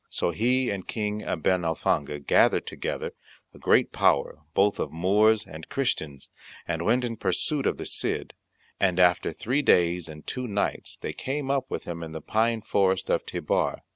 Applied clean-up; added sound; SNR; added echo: none; none; none; none.